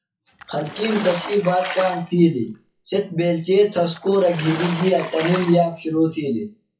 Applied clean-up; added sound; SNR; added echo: classical method WPE with log-MMSE.